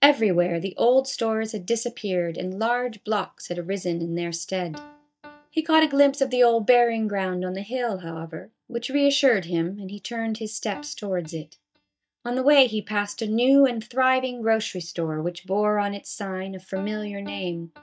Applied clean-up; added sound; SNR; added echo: neural mask model DeepFilterNet 3.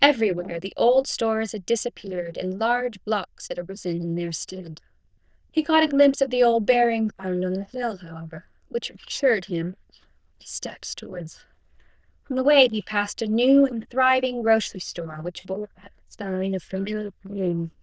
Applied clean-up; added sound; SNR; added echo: neural diffusion model UNIVERSE++.